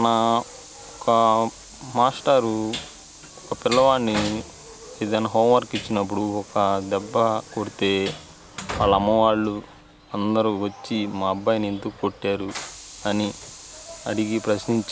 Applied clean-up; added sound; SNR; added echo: none; Train; 16 dB; none.